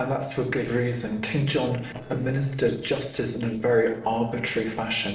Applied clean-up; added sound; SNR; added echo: neural separator model SepFormer DNS4.